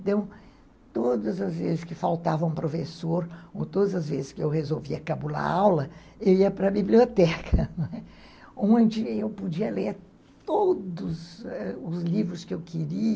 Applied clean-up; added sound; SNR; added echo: none; none; none; none.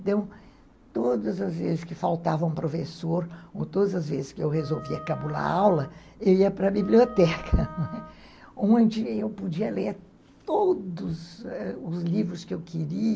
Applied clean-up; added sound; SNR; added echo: none; Wind instrument, woodwind instrument; 17 dB; none.